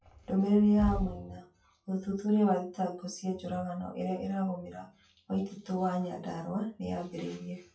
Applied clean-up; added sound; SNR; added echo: classical method WPE with log-MMSE.